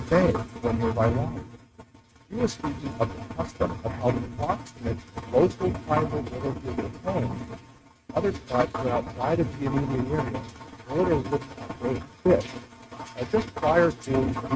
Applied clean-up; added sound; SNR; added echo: neural mask model RNNoise.